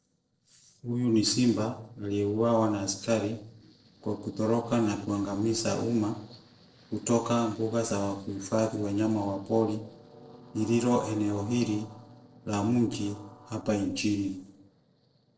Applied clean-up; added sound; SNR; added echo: neural separator model SepFormer DNS4.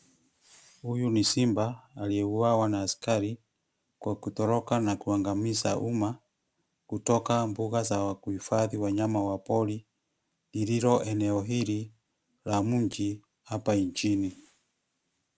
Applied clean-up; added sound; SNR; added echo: none; none; none; none.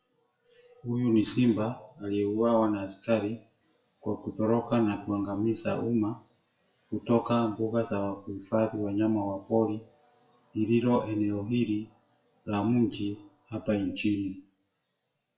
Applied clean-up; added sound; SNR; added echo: classical method WPE with log-MMSE.